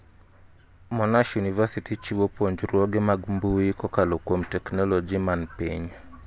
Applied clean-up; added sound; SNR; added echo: none; none; none; none.